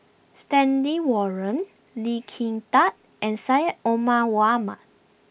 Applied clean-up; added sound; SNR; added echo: none; none; none; none.